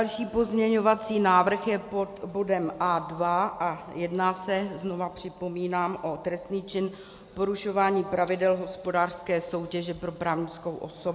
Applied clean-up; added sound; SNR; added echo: none; none; none; none.